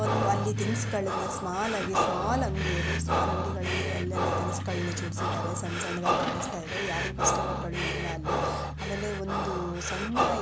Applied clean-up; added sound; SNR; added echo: none; Truck + Breathing; -4 dB; none.